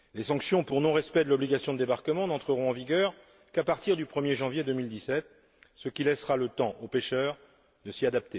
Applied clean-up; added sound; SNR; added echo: none; none; none; none.